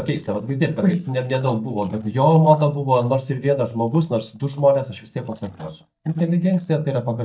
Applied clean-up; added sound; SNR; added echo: neural mask model DeepFilterNet 3.